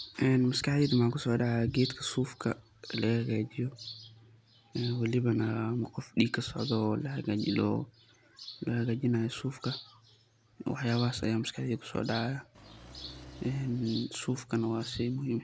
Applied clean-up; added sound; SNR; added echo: none; Engine; 18 dB; none.